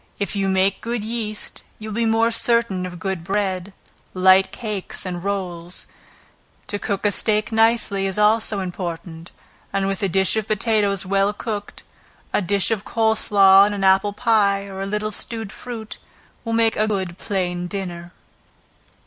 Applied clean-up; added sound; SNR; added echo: none; none; none; none.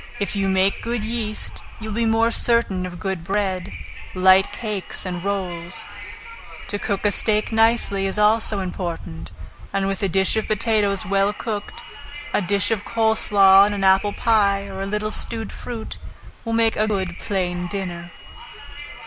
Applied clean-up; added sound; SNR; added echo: none; Wind; 10 dB; none.